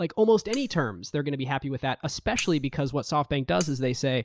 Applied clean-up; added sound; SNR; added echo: neural mask model DeepFilterNet 3.